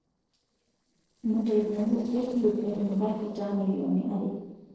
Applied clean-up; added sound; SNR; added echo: neural separator model SepFormer DNS4.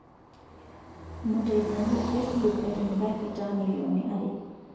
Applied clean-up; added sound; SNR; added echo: none; Car passing by; 11 dB; reverberation time 1.2 s.